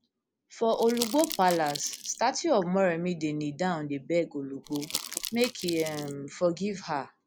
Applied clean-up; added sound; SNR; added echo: none; Crumpling, crinkling; 9 dB; none.